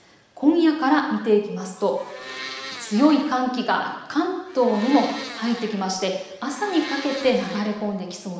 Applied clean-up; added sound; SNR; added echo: none; Domestic sounds, home sounds; 14 dB; reverberation time 1.1 s.